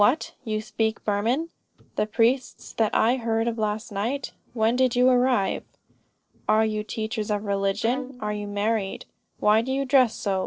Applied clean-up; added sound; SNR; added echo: neural separator model SepFormer DNS4.